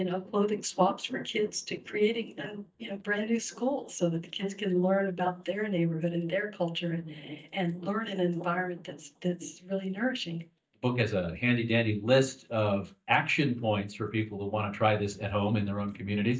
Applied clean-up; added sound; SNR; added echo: neural mask model DeepFilterNet 3.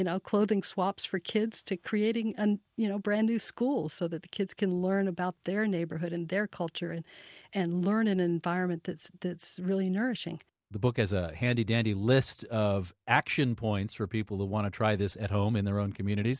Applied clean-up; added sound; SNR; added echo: none; none; none; none.